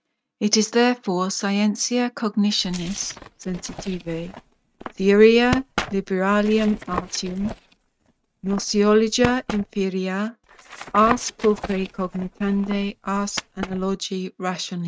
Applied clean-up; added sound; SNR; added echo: neural mask model RNNoise.